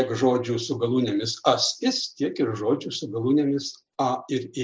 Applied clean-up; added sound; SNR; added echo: none; none; none; none.